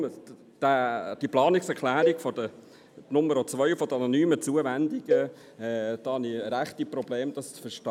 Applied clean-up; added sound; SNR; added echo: none; Cowbell; 6 dB; none.